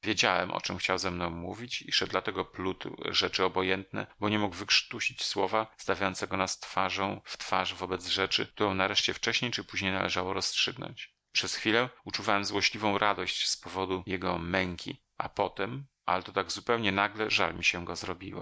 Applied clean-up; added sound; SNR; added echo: neural mask model Resemble Enhance denoiser.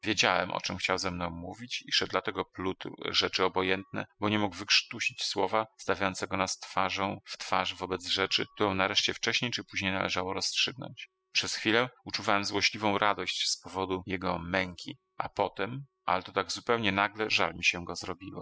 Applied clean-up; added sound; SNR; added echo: classical method spectral subtraction.